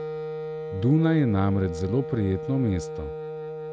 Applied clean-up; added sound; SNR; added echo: none; Wind instrument, woodwind instrument; 8 dB; none.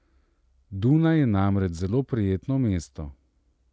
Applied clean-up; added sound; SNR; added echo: none; none; none; none.